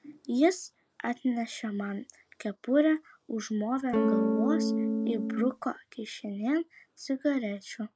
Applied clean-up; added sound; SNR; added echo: none; Electric guitar / Strum; -3 dB; none.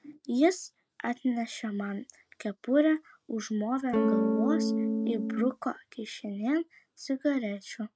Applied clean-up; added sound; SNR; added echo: neural mask model RNNoise.